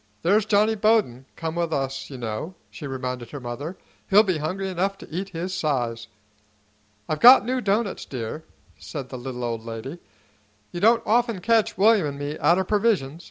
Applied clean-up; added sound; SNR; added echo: none; none; none; none.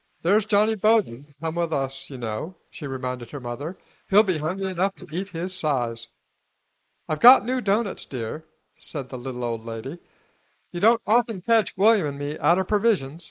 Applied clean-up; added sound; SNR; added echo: neural mask model Resemble Enhance denoiser.